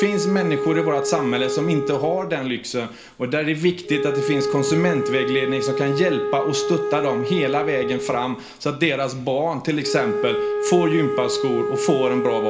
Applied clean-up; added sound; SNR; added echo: none; Wind instrument, woodwind instrument; 2 dB; reverberation time 1.9 s.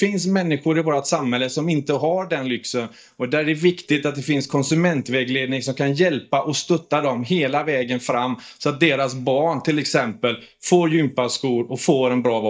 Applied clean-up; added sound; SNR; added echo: neural mask model DeepFilterNet 3.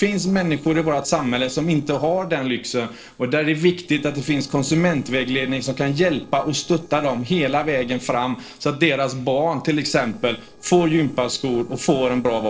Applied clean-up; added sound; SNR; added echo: neural separator model SepFormer DNS4.